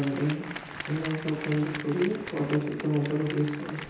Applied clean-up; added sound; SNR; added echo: none; Applause; 11 dB; reverberation time 0.9 s.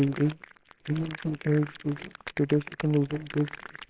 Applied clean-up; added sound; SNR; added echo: neural separator model SepFormer WHAMR!.